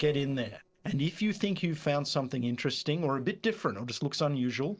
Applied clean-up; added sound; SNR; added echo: neural separator model SepFormer DNS4.